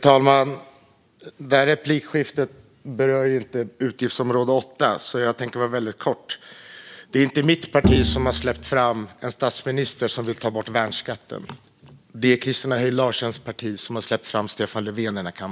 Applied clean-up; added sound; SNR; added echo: none; Bowed string instrument; 1 dB; none.